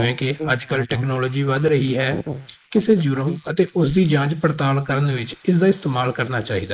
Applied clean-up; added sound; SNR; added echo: neural mask model Resemble Enhance denoiser.